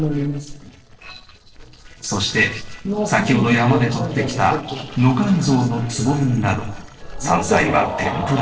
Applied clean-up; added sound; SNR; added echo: neural separator model SepFormer DNS4.